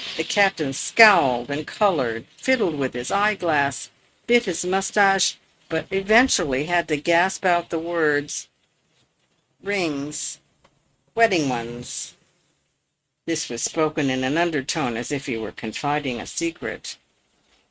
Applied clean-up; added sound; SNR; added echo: neural mask model RNNoise.